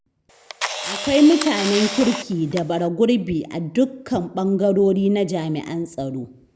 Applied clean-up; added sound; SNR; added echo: none; Camera; 8 dB; none.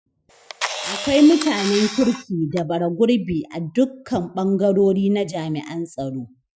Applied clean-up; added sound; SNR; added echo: classical method Wiener filter.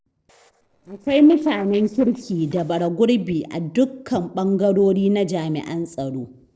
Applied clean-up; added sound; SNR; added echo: neural separator model SepFormer DNS4.